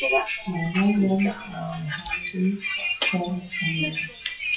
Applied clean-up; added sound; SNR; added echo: classical method WPE with log-MMSE.